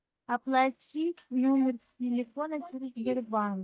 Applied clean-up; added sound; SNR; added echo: neural mask model DeepFilterNet 3.